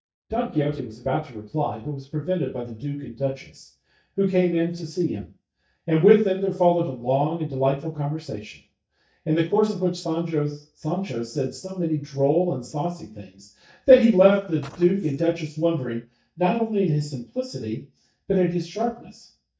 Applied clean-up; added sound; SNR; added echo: neural mask model DeepFilterNet 3.